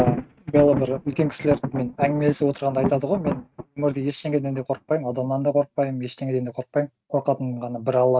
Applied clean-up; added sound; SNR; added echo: neural mask model RNNoise.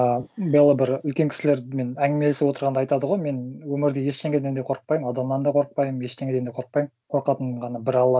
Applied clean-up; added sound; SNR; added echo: none; none; none; none.